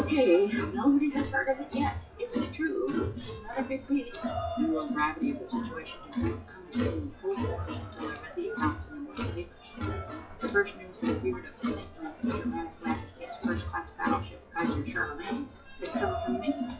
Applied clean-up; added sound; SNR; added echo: classical method WPE with log-MMSE.